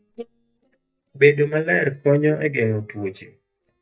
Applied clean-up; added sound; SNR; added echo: neural mask model DeepFilterNet 3.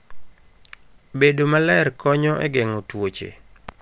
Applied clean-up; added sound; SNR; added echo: none; none; none; none.